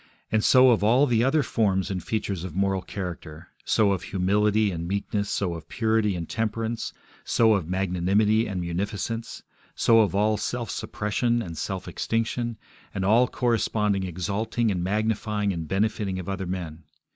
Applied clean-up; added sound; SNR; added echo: none; none; none; none.